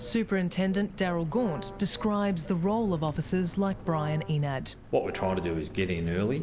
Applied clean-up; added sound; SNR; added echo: none; Brass instrument; 15 dB; none.